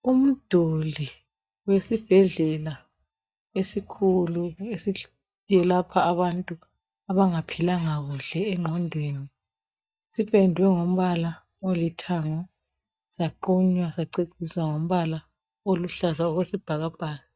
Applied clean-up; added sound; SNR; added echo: neural mask model DeepFilterNet 3.